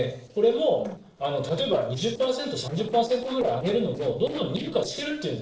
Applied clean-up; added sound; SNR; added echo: neural separator model SepFormer DNS4.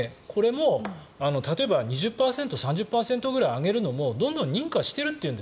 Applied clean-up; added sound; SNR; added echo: none; none; none; none.